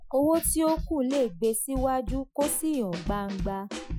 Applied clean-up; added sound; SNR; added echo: classical method Wiener filter.